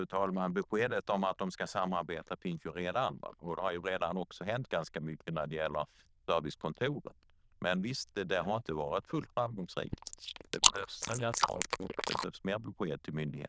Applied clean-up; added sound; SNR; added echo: neural diffusion model UNIVERSE++.